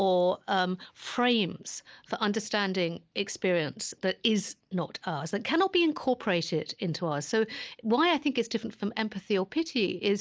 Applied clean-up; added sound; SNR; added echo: none; none; none; none.